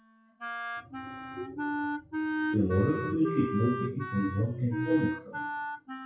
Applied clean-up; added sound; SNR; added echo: classical method WPE with log-MMSE.